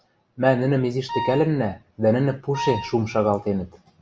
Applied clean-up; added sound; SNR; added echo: none; Wind instrument, woodwind instrument; 8 dB; none.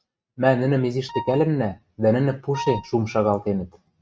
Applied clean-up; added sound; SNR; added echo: neural mask model RNNoise.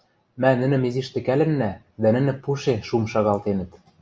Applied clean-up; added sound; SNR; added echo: none; none; none; none.